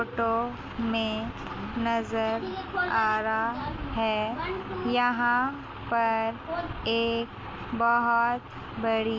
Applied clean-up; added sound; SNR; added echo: none; none; none; none.